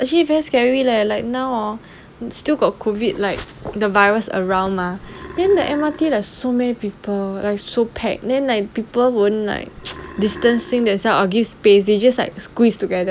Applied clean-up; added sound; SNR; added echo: none; Burping, eructation; 17 dB; none.